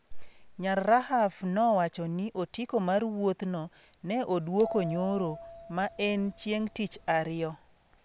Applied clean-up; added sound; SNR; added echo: none; Bell; 13 dB; none.